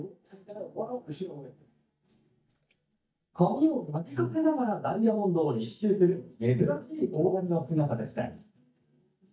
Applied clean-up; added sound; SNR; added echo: neural mask model DeepFilterNet 3.